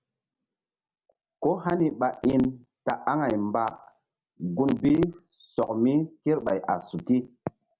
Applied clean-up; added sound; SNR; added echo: none; none; none; none.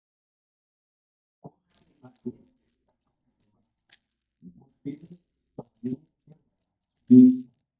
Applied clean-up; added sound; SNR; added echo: neural mask model DeepFilterNet 3.